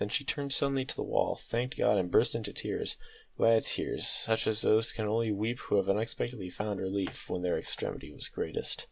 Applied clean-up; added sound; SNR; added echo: none; none; none; none.